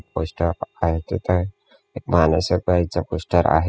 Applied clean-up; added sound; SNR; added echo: classical method spectral subtraction.